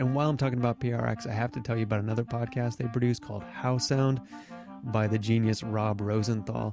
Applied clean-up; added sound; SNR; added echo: none; none; none; none.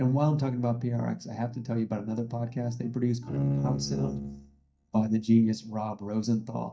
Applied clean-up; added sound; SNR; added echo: neural mask model DeepFilterNet 3.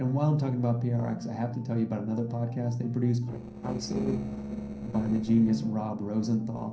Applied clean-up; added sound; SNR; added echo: neural separator model SepFormer DNS4.